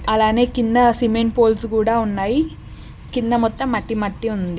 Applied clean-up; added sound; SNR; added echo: none; none; none; none.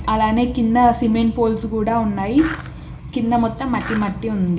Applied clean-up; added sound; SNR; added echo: none; Skateboard; 14 dB; reverberation time 0.4 s.